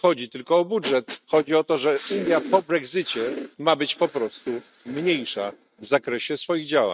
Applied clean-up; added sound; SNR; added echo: neural mask model RNNoise.